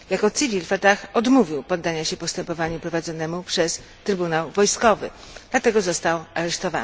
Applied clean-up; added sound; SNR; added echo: none; none; none; none.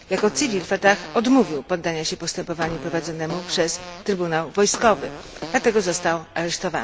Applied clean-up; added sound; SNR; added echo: none; Fart; 14 dB; none.